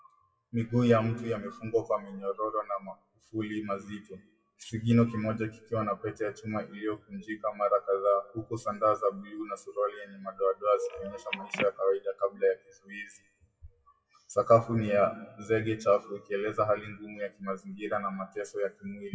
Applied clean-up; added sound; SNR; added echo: classical method WPE with log-MMSE.